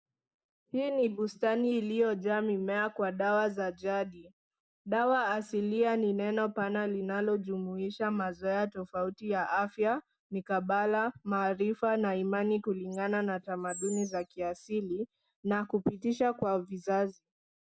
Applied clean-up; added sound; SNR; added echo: neural mask model Resemble Enhance denoiser.